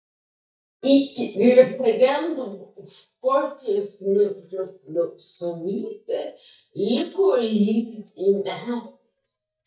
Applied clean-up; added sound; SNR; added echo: neural mask model DeepFilterNet 3.